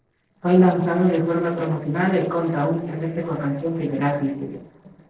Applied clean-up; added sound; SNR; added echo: neural separator model SepFormer DNS4.